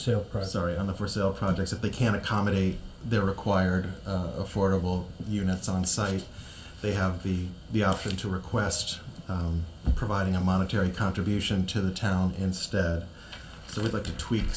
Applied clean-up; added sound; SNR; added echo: none; none; none; reverberation time 0.2 s.